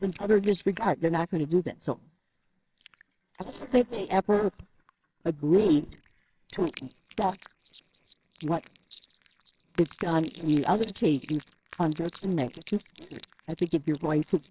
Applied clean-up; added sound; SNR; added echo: neural separator model SepFormer WHAMR!.